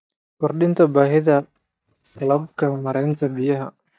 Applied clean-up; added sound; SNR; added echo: neural mask model DeepFilterNet 3.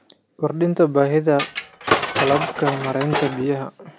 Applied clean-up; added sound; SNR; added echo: none; Tools; 3 dB; none.